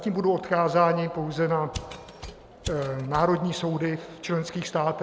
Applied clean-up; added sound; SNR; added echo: none; Mechanisms; 13 dB; none.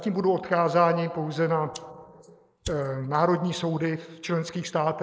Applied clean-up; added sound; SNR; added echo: neural mask model Resemble Enhance denoiser.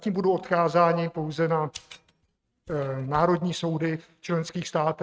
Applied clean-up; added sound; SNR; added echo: neural mask model RNNoise.